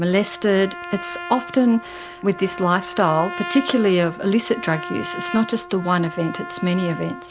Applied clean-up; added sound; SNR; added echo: none; Trumpet; 12 dB; none.